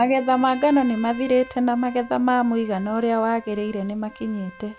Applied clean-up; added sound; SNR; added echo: none; Bicycle bell + Trumpet; 19 dB; none.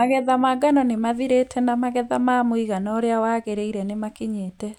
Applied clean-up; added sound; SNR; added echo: none; none; none; none.